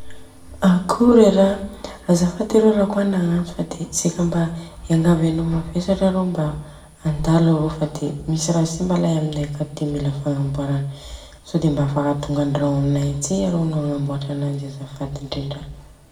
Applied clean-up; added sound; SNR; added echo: none; none; none; reverberation time 0.6 s.